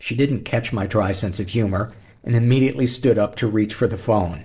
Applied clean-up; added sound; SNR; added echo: neural separator model SepFormer DNS4.